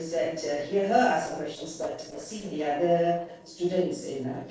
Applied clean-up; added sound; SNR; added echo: neural separator model SepFormer DNS4.